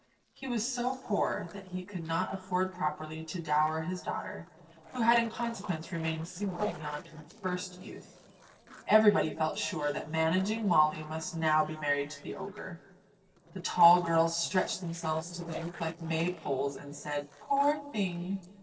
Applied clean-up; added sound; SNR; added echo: neural separator model SepFormer DNS4.